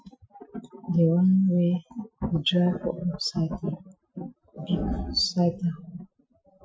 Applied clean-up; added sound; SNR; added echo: classical method Wiener filter.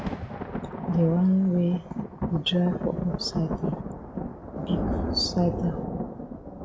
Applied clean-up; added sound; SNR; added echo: none; Thunder; 4 dB; none.